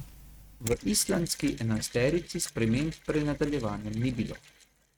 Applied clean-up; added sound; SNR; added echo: neural mask model RNNoise.